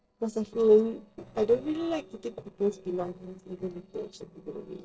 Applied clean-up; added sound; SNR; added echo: neural separator model SepFormer DNS4.